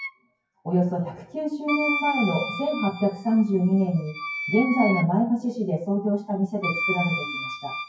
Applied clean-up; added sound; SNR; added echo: classical method WPE with log-MMSE.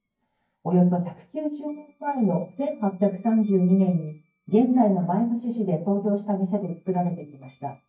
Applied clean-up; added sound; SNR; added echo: neural mask model DeepFilterNet 3.